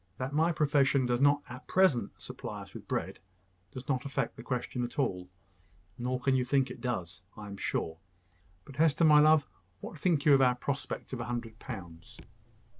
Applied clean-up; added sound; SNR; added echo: none; Raindrop / Drip; 18 dB; none.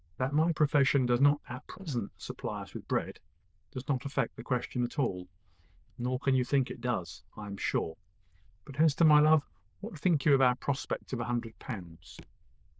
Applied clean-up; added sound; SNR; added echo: neural diffusion model UNIVERSE++.